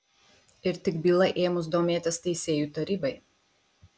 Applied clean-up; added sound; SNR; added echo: none; none; none; none.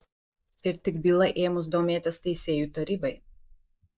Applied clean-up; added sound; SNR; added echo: neural mask model DeepFilterNet 3.